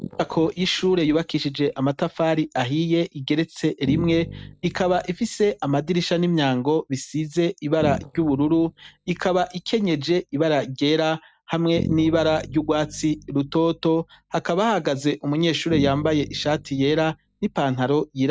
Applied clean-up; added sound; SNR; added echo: neural mask model RNNoise.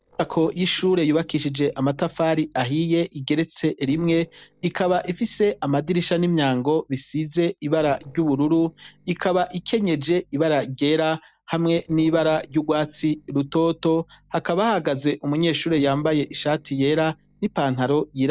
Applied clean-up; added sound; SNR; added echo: neural separator model SepFormer DNS4.